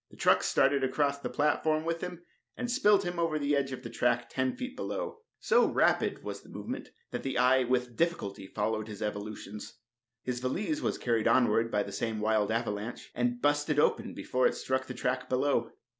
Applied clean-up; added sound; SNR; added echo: none; none; none; none.